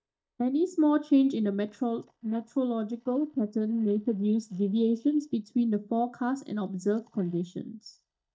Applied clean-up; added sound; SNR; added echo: neural mask model DeepFilterNet 3.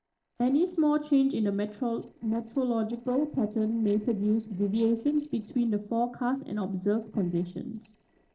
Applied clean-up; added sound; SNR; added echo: neural separator model SepFormer DNS4.